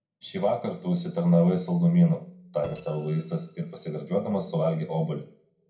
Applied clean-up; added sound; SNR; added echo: neural separator model SepFormer DNS4.